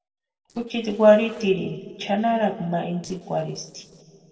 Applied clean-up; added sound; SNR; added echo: neural separator model SepFormer DNS4.